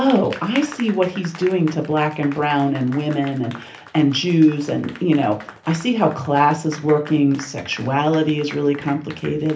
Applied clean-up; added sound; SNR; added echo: none; Applause; 19 dB; reverberation time 0.3 s.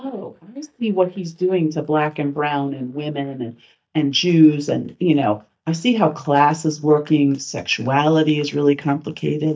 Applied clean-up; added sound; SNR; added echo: neural mask model DeepFilterNet 3.